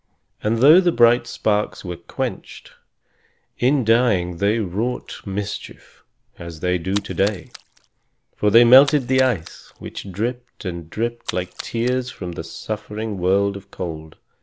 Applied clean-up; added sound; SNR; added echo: none; Splash, splatter; 16 dB; none.